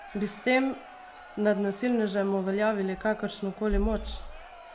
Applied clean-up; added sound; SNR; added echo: none; Crowd; 19 dB; none.